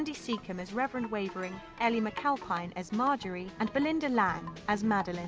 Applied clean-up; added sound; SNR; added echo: none; Wind chime; 18 dB; none.